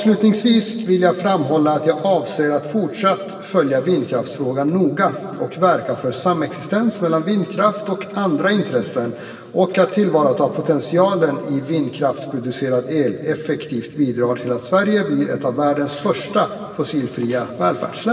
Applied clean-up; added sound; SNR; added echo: none; none; none; reverberation time 2.6 s.